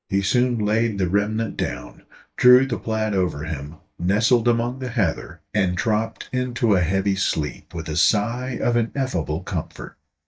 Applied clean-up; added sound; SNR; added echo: neural mask model DeepFilterNet 3.